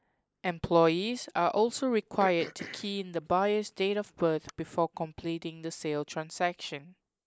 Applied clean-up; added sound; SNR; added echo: neural mask model Resemble Enhance denoiser.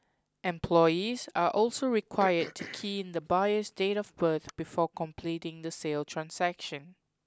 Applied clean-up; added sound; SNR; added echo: none; Cough; 17 dB; none.